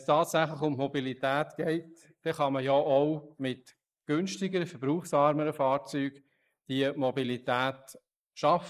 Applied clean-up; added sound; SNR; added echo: neural mask model Resemble Enhance denoiser.